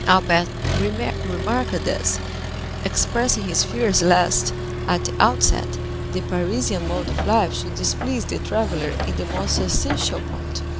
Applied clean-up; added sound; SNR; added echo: none; Accelerating, revving, vroom; 3 dB; none.